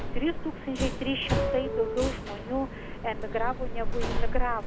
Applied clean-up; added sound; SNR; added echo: none; Subway, metro, underground; -3 dB; none.